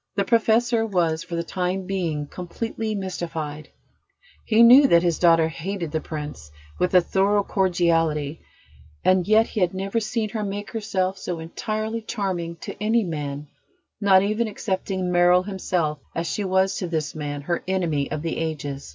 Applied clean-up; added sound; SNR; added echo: none; none; none; none.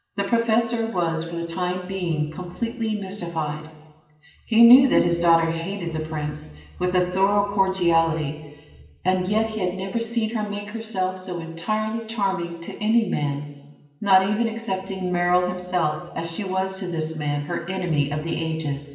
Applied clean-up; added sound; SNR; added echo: none; none; none; reverberation time 1.1 s.